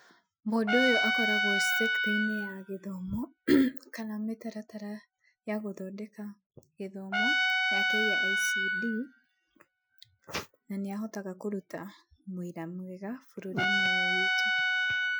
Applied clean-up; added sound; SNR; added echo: classical method Wiener filter.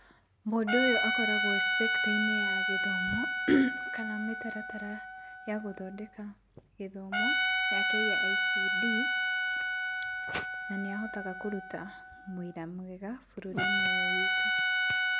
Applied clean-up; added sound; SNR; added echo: none; Trumpet; -4 dB; none.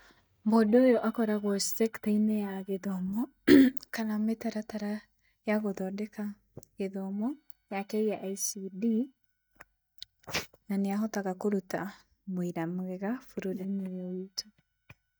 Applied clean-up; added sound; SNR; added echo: neural mask model DeepFilterNet 3.